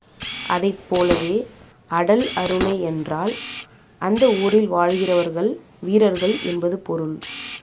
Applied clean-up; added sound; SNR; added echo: none; Camera + Fart; 11 dB; none.